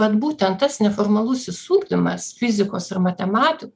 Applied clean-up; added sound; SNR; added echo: none; none; none; none.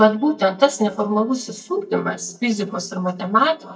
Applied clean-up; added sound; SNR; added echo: neural mask model DeepFilterNet 3.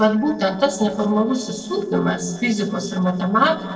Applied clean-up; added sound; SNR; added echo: neural separator model SepFormer DNS4.